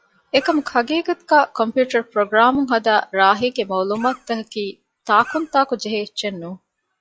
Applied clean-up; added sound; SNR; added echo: classical method log-MMSE.